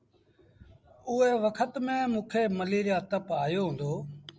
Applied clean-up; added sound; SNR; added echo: none; none; none; none.